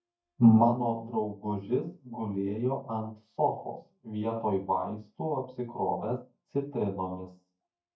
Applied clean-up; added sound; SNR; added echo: neural mask model DeepFilterNet 3.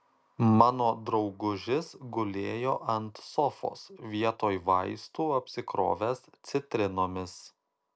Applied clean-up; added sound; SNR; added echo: none; none; none; none.